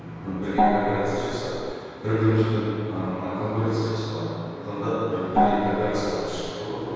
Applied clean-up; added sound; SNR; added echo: none; Gong; -2 dB; reverberation time 2.2 s.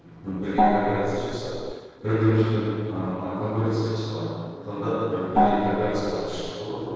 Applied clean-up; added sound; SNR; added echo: neural separator model SepFormer DNS4.